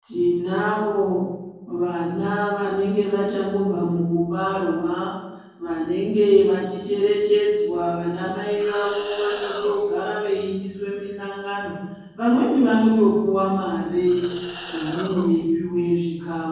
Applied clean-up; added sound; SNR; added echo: neural separator model SepFormer DNS4.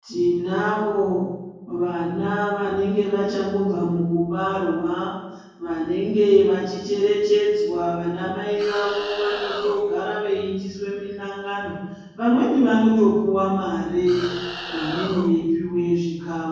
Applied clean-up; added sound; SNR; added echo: none; Animal; 12 dB; reverberation time 1.3 s.